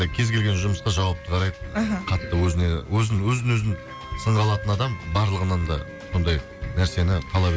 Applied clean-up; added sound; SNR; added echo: none; Wind instrument, woodwind instrument; 18 dB; none.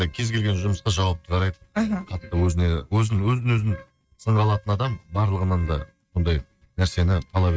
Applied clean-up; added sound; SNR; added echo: neural mask model RNNoise.